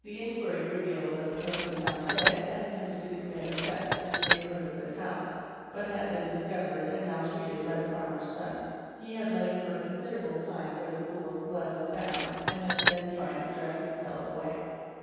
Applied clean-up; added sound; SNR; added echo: none; Tools; -5 dB; reverberation time 2.2 s.